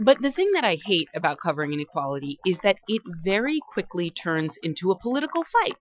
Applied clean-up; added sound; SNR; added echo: classical method Wiener filter.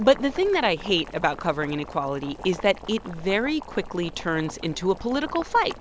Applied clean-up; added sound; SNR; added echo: none; Boiling; 15 dB; none.